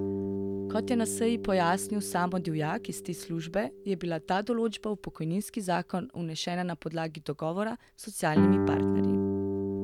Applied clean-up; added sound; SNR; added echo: none; Guitar; 2 dB; none.